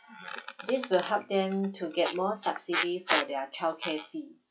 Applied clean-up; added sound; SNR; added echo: classical method log-MMSE.